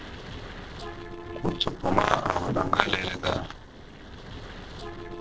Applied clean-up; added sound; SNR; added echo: neural separator model SepFormer DNS4.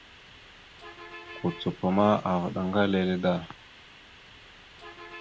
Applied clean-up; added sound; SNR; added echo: none; Bus; 18 dB; none.